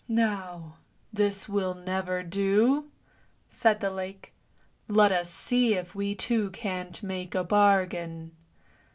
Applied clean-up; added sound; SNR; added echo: none; none; none; none.